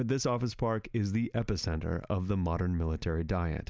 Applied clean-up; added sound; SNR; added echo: none; none; none; none.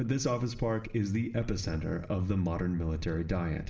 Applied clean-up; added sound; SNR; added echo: none; none; none; reverberation time 1.3 s.